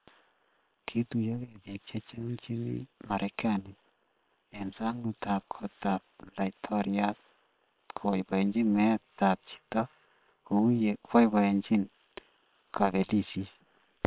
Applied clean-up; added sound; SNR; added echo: neural separator model SepFormer WHAM!.